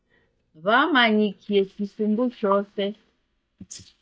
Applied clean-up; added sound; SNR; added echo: neural mask model DeepFilterNet 3.